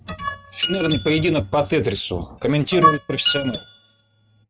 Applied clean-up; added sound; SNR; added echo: neural mask model RNNoise.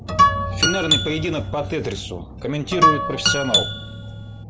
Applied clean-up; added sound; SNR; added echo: none; Guitar; -5 dB; none.